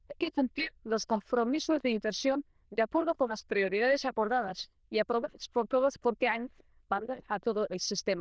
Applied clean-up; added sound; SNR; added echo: neural diffusion model UNIVERSE++.